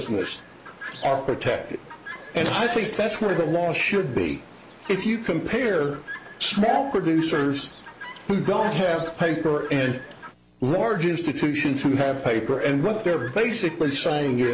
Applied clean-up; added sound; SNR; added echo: none; Chirp, tweet; 16 dB; none.